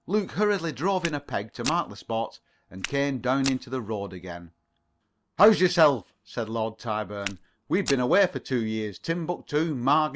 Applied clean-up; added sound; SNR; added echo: none; Walk, footsteps; 13 dB; none.